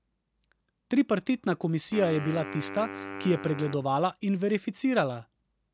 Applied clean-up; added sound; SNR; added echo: none; Wind instrument, woodwind instrument; 12 dB; none.